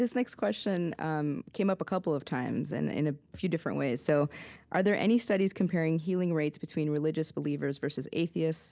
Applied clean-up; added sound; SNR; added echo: none; none; none; none.